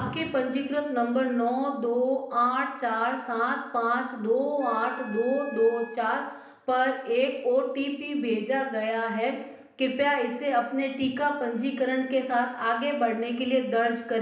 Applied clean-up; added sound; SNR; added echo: none; Wind instrument, woodwind instrument; 17 dB; reverberation time 0.8 s.